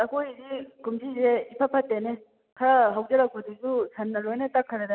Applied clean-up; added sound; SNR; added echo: none; none; none; none.